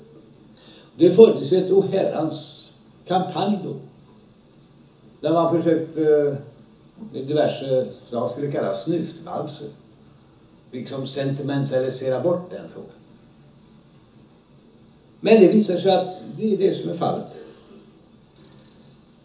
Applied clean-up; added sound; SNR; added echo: none; none; none; reverberation time 0.7 s.